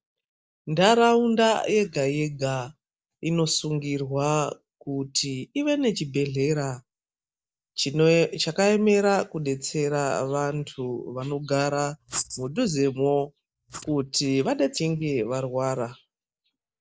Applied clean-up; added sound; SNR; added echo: neural mask model DeepFilterNet 3.